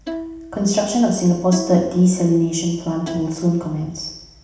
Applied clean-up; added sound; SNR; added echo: none; Bowed string instrument; 15 dB; reverberation time 0.9 s.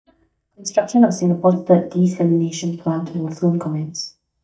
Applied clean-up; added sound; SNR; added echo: neural mask model DeepFilterNet 3.